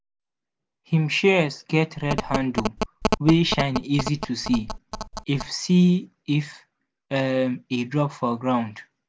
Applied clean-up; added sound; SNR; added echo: none; Telephone; 5 dB; none.